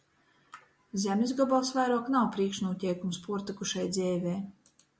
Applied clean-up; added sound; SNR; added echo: none; none; none; none.